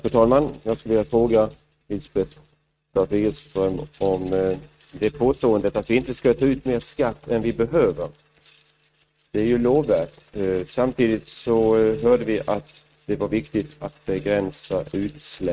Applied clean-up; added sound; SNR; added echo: neural mask model RNNoise.